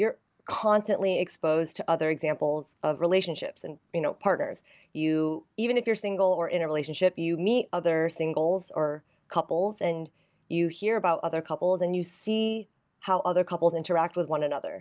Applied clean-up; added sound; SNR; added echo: none; none; none; none.